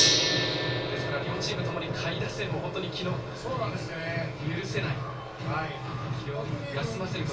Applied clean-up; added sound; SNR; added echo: none; Gong; 1 dB; reverberation time 0.2 s.